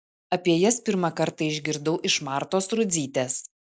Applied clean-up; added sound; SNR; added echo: none; none; none; none.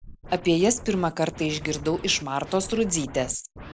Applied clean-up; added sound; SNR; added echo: none; Scratching (performance technique); 15 dB; none.